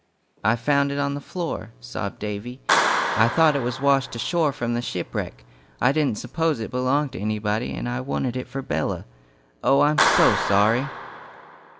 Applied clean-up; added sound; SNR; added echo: none; Clapping; 6 dB; none.